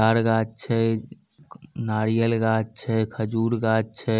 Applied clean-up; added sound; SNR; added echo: none; none; none; none.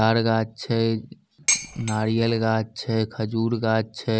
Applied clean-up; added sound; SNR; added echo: none; Dishes, pots, and pans; 4 dB; none.